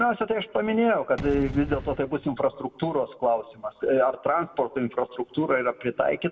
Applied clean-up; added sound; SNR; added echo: none; Gunshot, gunfire / Boom; 14 dB; reverberation time 0.8 s.